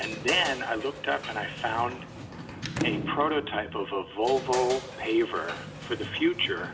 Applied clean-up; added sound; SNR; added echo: none; Sliding door / Slam; 8 dB; reverberation time 0.7 s.